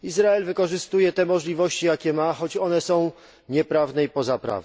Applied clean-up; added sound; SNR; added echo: none; none; none; none.